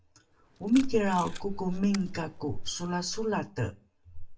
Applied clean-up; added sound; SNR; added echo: none; Packing tape, duct tape; 19 dB; reverberation time 0.2 s.